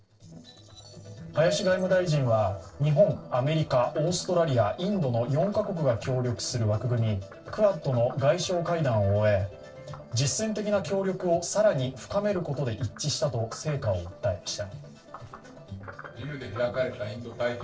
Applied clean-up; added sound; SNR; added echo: neural separator model SepFormer DNS4.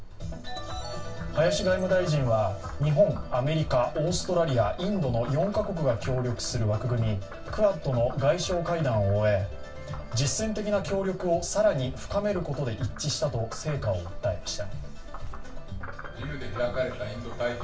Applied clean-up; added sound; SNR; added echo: none; Frog; 13 dB; reverberation time 0.2 s.